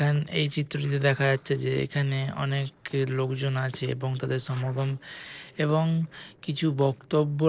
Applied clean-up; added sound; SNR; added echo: neural separator model SepFormer DNS4.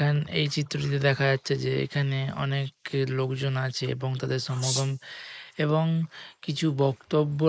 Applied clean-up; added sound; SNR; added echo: neural mask model Resemble Enhance denoiser.